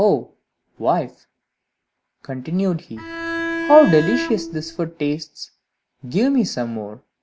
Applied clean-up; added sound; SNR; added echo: none; Bowed string instrument; 4 dB; none.